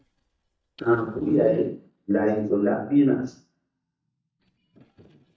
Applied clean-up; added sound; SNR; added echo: neural mask model DeepFilterNet 3.